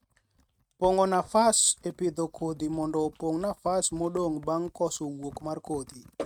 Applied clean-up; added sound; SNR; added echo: neural mask model RNNoise.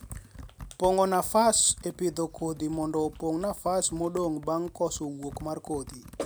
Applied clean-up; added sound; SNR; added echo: none; Computer keyboard; 18 dB; none.